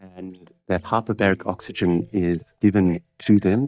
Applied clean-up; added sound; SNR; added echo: neural mask model DeepFilterNet 3.